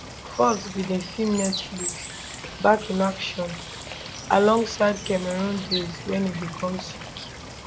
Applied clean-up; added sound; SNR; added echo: none; Water / Bird; 5 dB; none.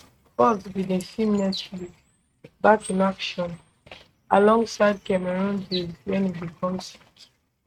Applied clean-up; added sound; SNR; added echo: neural mask model RNNoise.